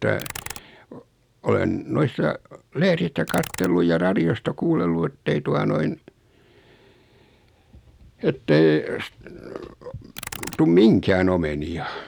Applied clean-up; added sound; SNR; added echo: none; Computer keyboard; 17 dB; none.